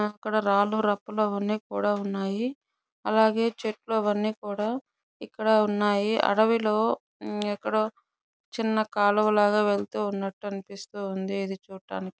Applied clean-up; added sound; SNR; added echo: none; none; none; none.